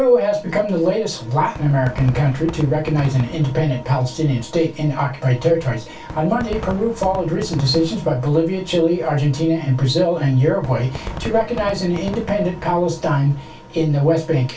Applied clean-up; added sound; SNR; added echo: none; Fireworks; 16 dB; reverberation time 0.2 s.